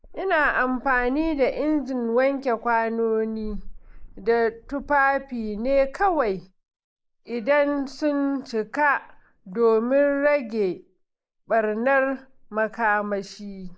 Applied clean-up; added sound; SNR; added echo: neural mask model Resemble Enhance denoiser.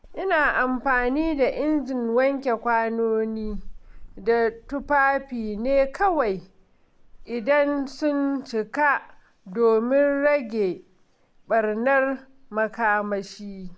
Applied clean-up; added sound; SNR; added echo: none; Meow / Purr; 17 dB; none.